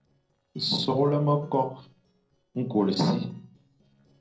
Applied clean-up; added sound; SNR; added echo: neural separator model SepFormer DNS4.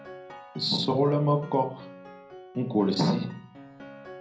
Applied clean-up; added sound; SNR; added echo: none; Piano; 17 dB; reverberation time 0.6 s.